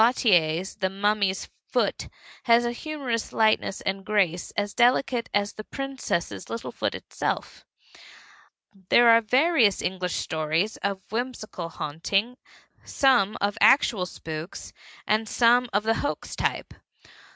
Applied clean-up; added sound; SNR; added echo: none; none; none; none.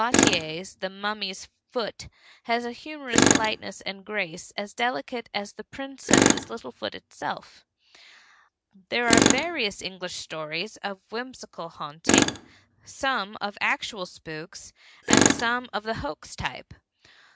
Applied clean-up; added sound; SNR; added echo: none; Tools; -3 dB; none.